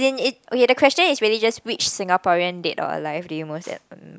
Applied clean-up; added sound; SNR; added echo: none; none; none; none.